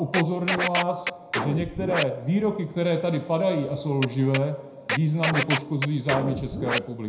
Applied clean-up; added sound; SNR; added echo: none; Scratching (performance technique); 5 dB; reverberation time 0.4 s.